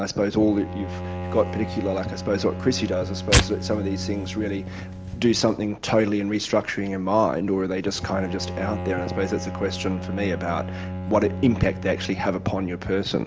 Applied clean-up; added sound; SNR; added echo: none; Bowed string instrument + Tearing; 6 dB; none.